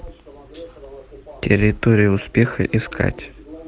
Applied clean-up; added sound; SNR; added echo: none; Tambourine; 19 dB; none.